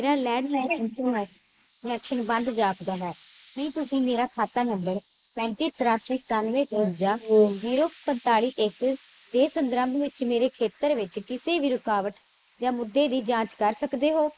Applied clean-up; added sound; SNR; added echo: neural mask model Resemble Enhance denoiser.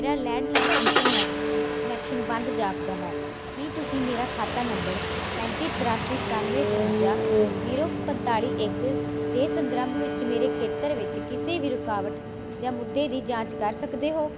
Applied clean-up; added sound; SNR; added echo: none; Bowed string instrument + Engine starting; -3 dB; none.